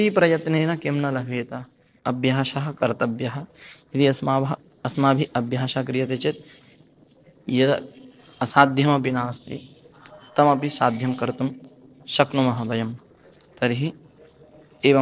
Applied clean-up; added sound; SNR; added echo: neural separator model SepFormer DNS4.